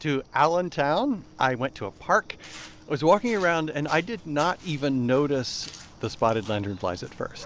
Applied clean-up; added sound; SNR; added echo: none; none; none; none.